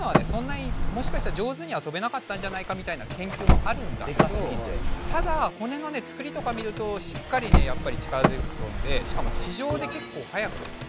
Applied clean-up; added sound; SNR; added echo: none; Car; -4 dB; none.